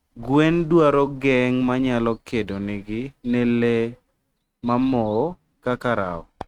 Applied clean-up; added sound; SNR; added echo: neural mask model RNNoise.